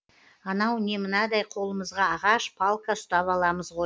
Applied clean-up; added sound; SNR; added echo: none; none; none; none.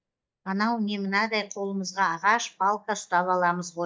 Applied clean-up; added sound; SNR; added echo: neural mask model DeepFilterNet 3.